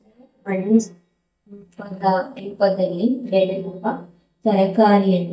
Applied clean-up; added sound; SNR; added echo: neural mask model DeepFilterNet 3.